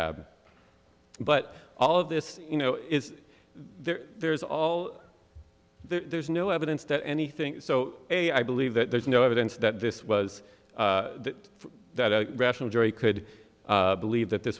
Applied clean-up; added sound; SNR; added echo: none; none; none; none.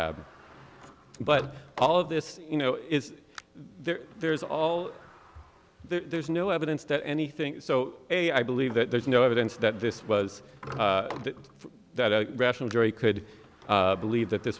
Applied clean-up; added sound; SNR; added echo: none; Sliding door; 20 dB; none.